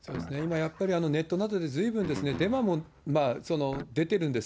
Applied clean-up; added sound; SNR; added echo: none; Guitar; 14 dB; none.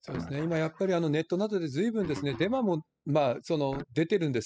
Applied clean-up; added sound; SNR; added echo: classical method spectral subtraction.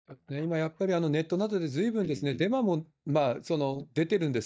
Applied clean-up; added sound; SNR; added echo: neural mask model DeepFilterNet 3.